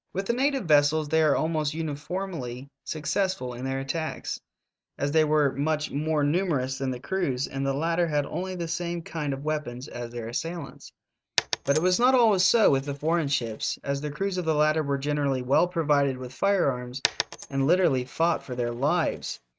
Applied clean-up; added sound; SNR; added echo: neural mask model RNNoise.